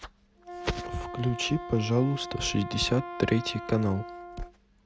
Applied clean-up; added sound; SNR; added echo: none; Wind instrument, woodwind instrument; 11 dB; none.